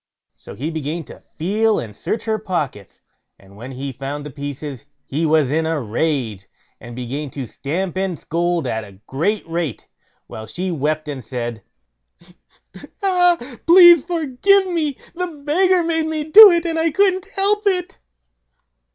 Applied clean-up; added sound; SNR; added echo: none; none; none; none.